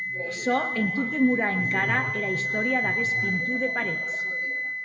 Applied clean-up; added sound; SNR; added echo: none; Wind instrument, woodwind instrument; 0 dB; reverberation time 1.4 s.